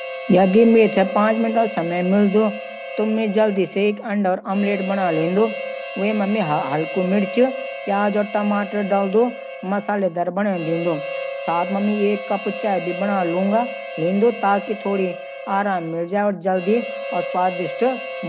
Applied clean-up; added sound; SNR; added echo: none; Harmonica; 10 dB; none.